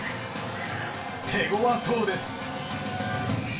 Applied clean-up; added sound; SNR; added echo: none; Hiss; 14 dB; reverberation time 0.3 s.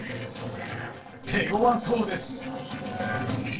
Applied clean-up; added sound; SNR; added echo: neural separator model SepFormer DNS4.